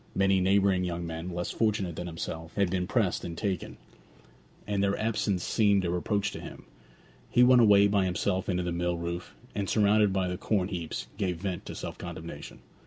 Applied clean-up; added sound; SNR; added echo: none; none; none; none.